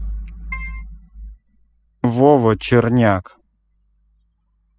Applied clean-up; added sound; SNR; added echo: classical method spectral subtraction.